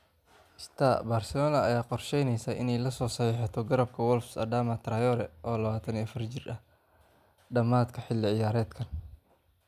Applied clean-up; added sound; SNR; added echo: none; none; none; none.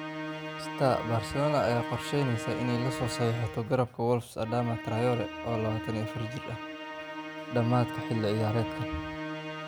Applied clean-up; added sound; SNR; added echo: none; Musical instrument; 7 dB; none.